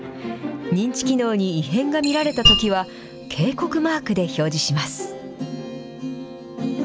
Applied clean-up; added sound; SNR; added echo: none; Mallet percussion; -3 dB; none.